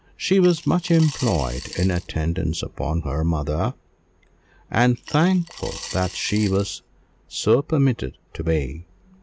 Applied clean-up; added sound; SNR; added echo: none; Coin (dropping) / Glass; 15 dB; none.